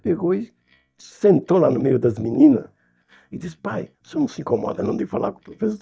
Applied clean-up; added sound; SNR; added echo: neural mask model DeepFilterNet 3.